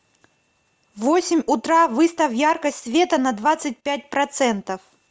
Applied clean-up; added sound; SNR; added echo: none; none; none; none.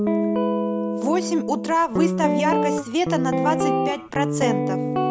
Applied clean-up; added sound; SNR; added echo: none; Guitar; -2 dB; none.